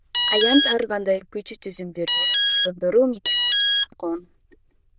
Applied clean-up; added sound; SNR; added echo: neural diffusion model UNIVERSE++.